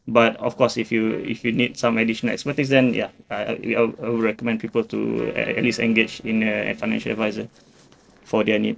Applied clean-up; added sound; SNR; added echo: neural separator model SepFormer DNS4.